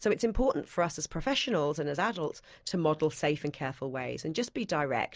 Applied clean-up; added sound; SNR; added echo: none; none; none; none.